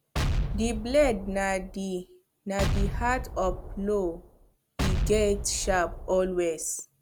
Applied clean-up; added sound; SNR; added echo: none; Explosion; 3 dB; none.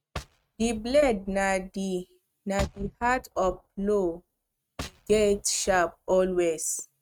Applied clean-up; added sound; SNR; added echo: neural mask model RNNoise.